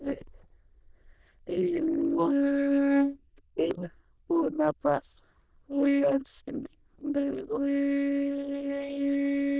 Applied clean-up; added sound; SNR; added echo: neural diffusion model UNIVERSE++.